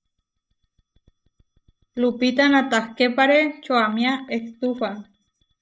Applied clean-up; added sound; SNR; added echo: neural mask model DeepFilterNet 3.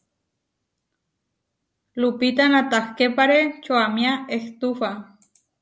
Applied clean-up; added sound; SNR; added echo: none; none; none; none.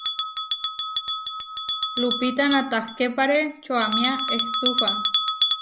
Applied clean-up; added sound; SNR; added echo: none; Bell; -2 dB; none.